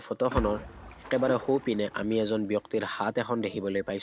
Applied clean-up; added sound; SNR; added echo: none; Splash, splatter; 12 dB; none.